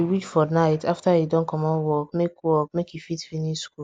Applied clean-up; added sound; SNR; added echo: none; none; none; none.